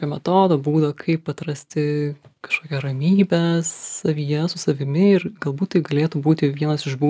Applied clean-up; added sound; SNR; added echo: none; none; none; none.